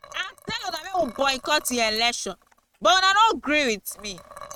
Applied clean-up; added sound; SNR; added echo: neural mask model RNNoise.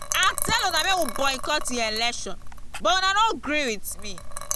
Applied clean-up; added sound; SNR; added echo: none; Liquid; 4 dB; none.